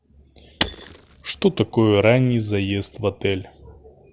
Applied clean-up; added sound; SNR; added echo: none; Shatter / Crushing; 11 dB; none.